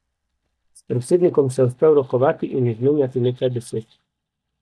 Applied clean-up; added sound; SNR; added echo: neural mask model DeepFilterNet 3.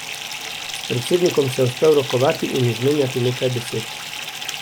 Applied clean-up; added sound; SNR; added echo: none; Fill (with liquid) / Bathtub (filling or washing); 9 dB; none.